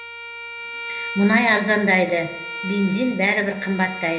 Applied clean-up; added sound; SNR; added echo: none; Bowed string instrument; 12 dB; reverberation time 0.8 s.